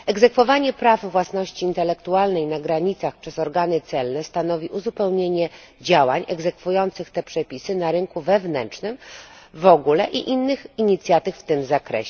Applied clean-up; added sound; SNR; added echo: none; none; none; none.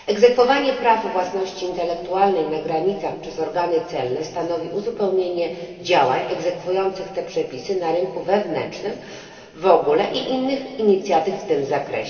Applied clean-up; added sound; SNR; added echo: none; none; none; reverberation time 2.5 s.